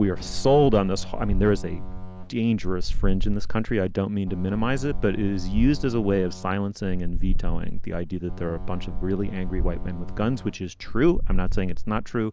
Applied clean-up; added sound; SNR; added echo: none; Boat, Water vehicle; 0 dB; none.